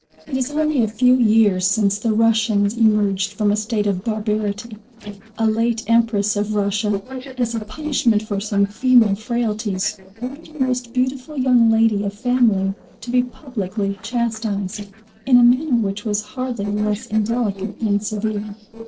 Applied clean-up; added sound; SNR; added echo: neural separator model SepFormer DNS4.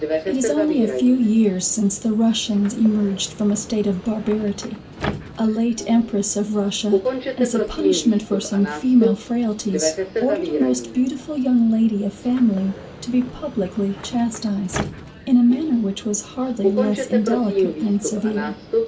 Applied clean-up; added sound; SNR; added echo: none; Subway, metro, underground; 6 dB; reverberation time 0.2 s.